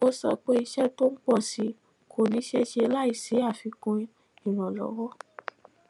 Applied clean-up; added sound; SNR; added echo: none; none; none; none.